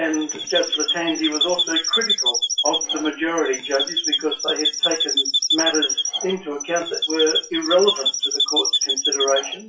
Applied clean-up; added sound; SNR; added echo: classical method WPE with log-MMSE.